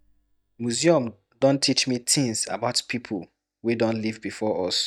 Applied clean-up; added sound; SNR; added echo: neural mask model DeepFilterNet 3.